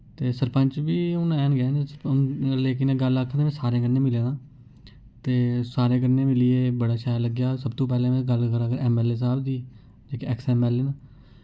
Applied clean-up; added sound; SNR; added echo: none; none; none; none.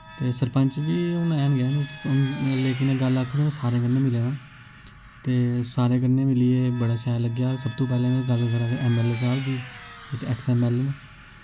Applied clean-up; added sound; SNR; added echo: none; Vehicle; 19 dB; none.